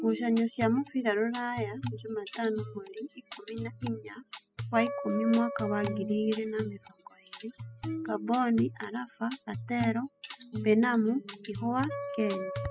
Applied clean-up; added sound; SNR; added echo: classical method spectral subtraction.